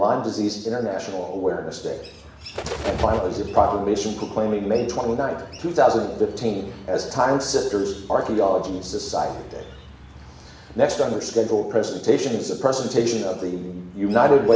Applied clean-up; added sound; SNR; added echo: none; Bird; 16 dB; reverberation time 0.9 s.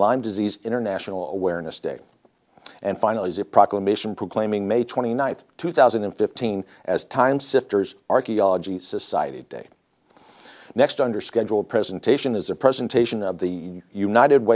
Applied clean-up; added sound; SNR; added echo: none; none; none; none.